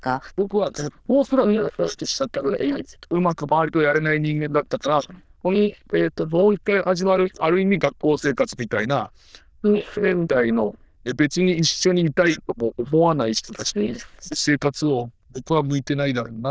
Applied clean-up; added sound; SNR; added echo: neural diffusion model UNIVERSE++.